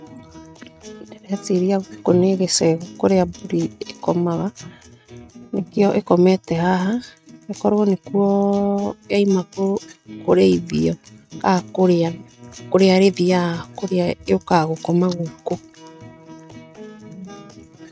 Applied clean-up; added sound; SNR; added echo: neural mask model RNNoise.